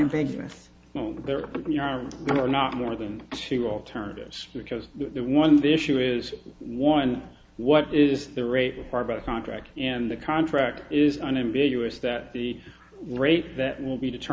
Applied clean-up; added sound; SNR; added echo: none; none; none; none.